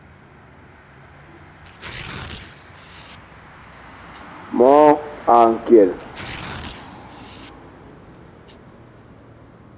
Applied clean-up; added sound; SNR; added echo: none; Motor vehicle (road) + Tearing; 17 dB; none.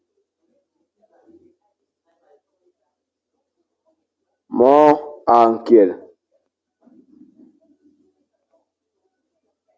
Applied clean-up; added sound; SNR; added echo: none; none; none; none.